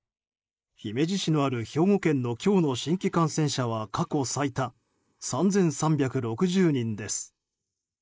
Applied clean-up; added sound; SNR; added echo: neural mask model Resemble Enhance denoiser.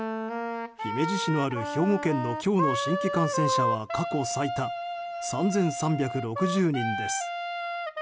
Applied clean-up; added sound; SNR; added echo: none; Wind instrument, woodwind instrument; 3 dB; none.